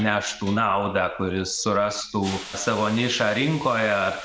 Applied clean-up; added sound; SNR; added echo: none; Hiss; 18 dB; none.